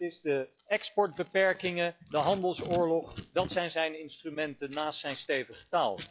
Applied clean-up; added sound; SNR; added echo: classical method log-MMSE.